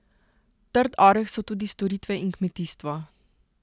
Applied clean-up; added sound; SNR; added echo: none; none; none; none.